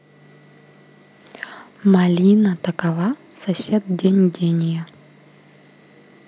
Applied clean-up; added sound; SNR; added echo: none; none; none; none.